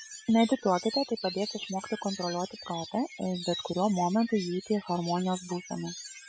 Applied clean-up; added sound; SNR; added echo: classical method Wiener filter.